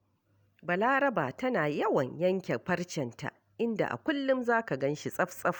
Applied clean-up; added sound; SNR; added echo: none; none; none; none.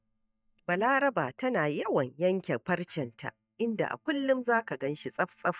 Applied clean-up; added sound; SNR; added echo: neural mask model DeepFilterNet 3.